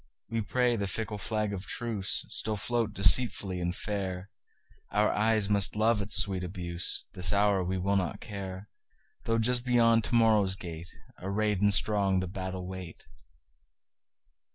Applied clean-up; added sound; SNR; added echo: none; none; none; none.